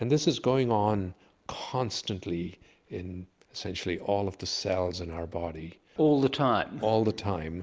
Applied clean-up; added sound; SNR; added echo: none; none; none; none.